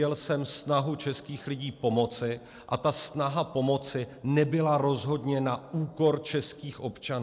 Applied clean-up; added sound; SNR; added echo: none; none; none; none.